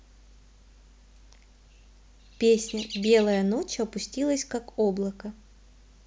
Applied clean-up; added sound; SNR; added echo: none; Chirp, tweet; 16 dB; none.